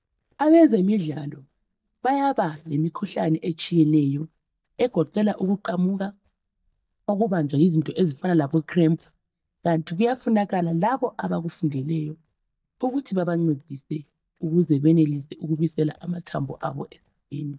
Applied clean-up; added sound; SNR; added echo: neural mask model DeepFilterNet 3.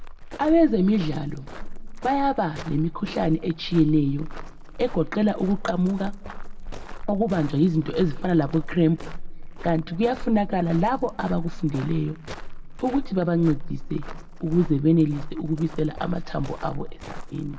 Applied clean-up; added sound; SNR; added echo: none; Walk, footsteps; 8 dB; reverberation time 1.8 s.